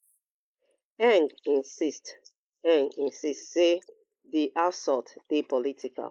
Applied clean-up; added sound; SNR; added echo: neural mask model Resemble Enhance denoiser.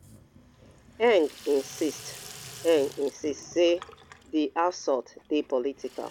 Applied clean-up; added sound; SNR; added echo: none; Sink (filling or washing) / Water tap, faucet; 19 dB; none.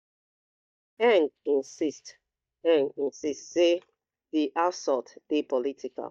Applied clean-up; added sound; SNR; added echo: neural mask model DeepFilterNet 3.